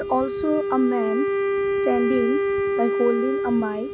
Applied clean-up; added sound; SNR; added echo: none; Wind instrument, woodwind instrument; -1 dB; none.